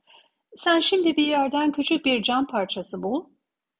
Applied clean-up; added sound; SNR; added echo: none; none; none; none.